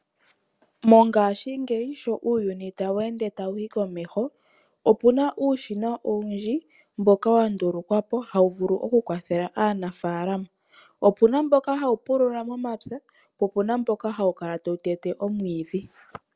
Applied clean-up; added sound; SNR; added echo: none; none; none; none.